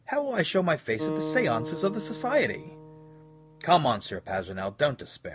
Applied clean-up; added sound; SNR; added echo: none; Acoustic guitar; 10 dB; none.